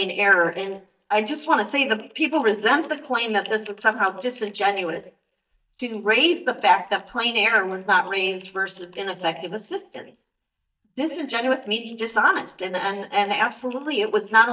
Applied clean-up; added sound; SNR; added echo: neural mask model DeepFilterNet 3.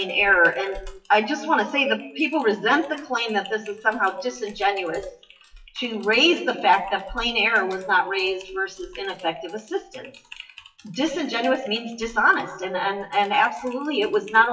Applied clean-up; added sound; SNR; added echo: classical method WPE with log-MMSE.